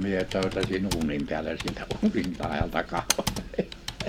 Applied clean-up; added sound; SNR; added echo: none; Computer keyboard; 5 dB; none.